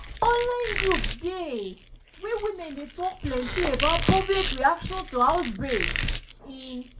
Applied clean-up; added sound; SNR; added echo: none; Squeak; 4 dB; reverberation time 0.2 s.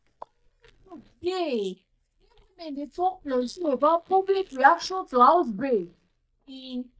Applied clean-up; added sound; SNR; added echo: neural mask model DeepFilterNet 3.